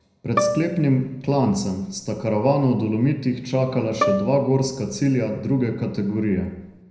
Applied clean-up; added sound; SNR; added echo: none; Bowed string instrument; 9 dB; reverberation time 0.4 s.